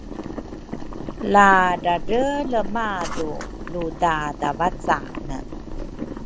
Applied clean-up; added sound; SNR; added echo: none; Boiling; 7 dB; none.